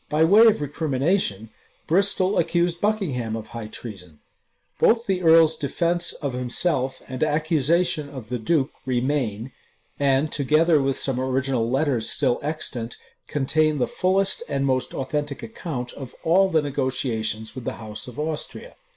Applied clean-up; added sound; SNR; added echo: neural mask model Resemble Enhance denoiser.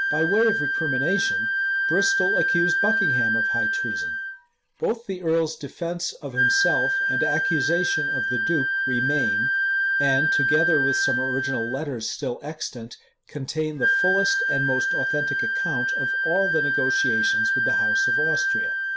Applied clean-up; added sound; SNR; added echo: none; Wind instrument, woodwind instrument; -4 dB; none.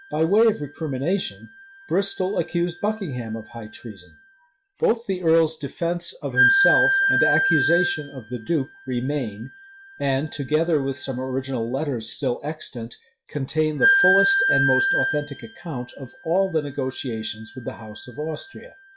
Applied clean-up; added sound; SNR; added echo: classical method log-MMSE.